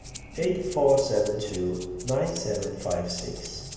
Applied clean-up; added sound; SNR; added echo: none; Rattle (instrument); 17 dB; reverberation time 1.2 s.